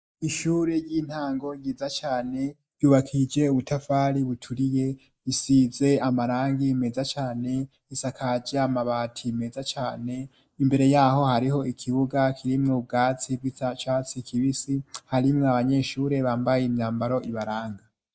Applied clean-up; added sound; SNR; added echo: neural mask model Resemble Enhance denoiser.